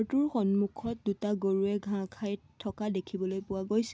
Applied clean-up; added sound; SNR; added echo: none; none; none; none.